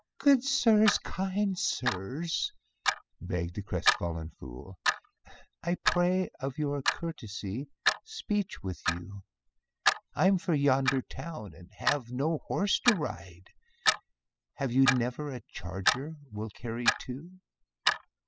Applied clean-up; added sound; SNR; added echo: classical method spectral subtraction.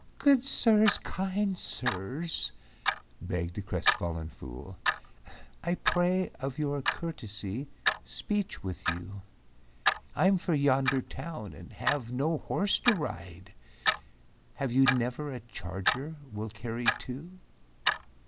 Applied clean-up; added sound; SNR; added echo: none; Clock; 4 dB; none.